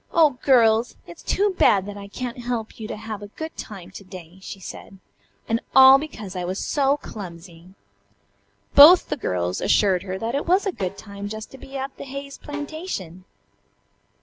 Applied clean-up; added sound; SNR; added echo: none; Snare drum; 19 dB; none.